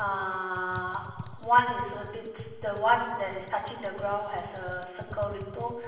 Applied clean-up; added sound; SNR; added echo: none; Computer keyboard; 14 dB; reverberation time 1.1 s.